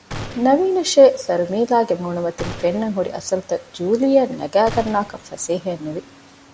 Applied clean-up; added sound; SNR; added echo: none; Gunshot, gunfire; 16 dB; none.